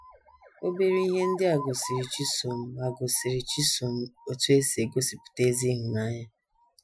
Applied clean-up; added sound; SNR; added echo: classical method Wiener filter.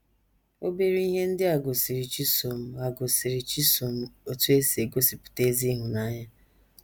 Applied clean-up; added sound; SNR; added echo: none; none; none; none.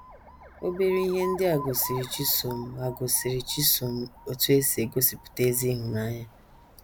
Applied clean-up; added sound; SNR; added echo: none; Alarm; 16 dB; none.